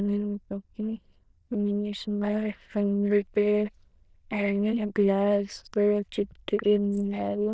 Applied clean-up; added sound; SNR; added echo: neural diffusion model UNIVERSE++.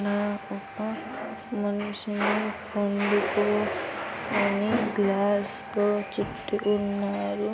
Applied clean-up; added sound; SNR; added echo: none; Wind instrument, woodwind instrument; 19 dB; none.